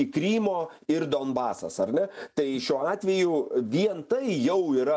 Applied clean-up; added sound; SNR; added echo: none; none; none; none.